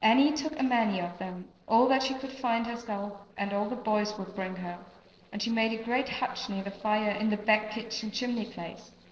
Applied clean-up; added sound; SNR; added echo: neural separator model SepFormer DNS4.